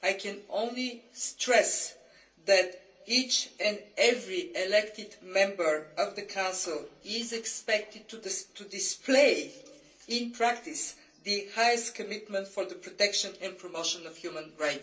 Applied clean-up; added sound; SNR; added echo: none; none; none; reverberation time 0.3 s.